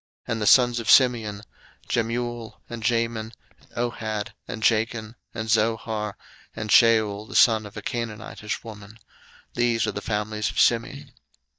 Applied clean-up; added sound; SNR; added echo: neural mask model DeepFilterNet 3.